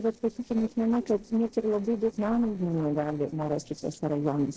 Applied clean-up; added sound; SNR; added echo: neural separator model SepFormer DNS4.